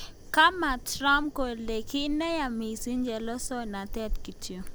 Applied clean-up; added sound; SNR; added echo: none; Fire; 9 dB; none.